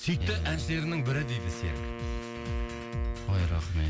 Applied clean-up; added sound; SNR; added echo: none; Wind instrument, woodwind instrument; 11 dB; none.